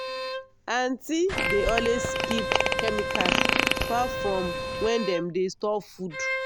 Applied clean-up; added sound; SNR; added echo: none; Fart + Bowed string instrument; -1 dB; none.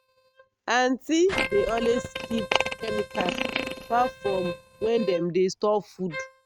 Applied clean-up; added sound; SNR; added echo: neural mask model RNNoise.